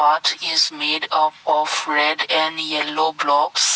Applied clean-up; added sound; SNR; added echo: none; none; none; none.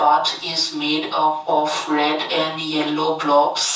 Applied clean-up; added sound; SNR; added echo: none; none; none; reverberation time 0.6 s.